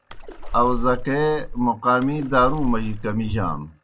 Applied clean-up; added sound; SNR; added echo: none; Splash, splatter; 5 dB; none.